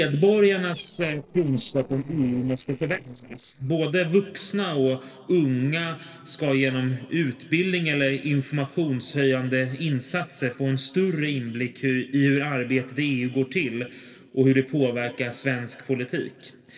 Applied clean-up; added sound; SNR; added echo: neural separator model SepFormer DNS4.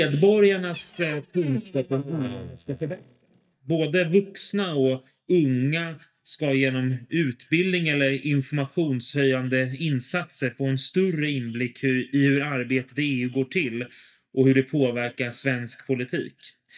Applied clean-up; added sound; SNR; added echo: neural mask model DeepFilterNet 3.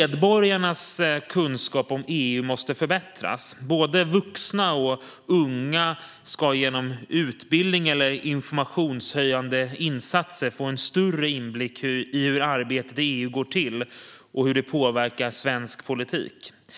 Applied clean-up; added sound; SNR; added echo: none; none; none; none.